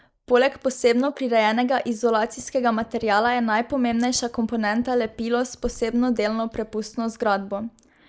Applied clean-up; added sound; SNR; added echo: neural mask model Resemble Enhance denoiser.